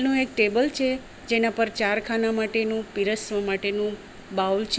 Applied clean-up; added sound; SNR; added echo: none; none; none; none.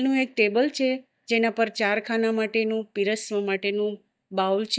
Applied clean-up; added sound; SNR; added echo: neural mask model DeepFilterNet 3.